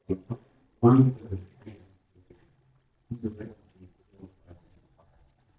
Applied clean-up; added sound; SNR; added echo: neural mask model DeepFilterNet 3.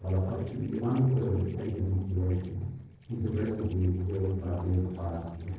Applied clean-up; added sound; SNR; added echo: neural separator model SepFormer DNS4.